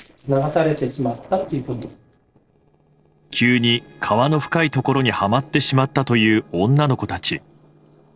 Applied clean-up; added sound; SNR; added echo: neural separator model SepFormer DNS4.